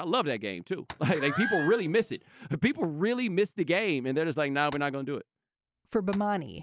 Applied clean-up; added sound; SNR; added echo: none; Tap; 20 dB; none.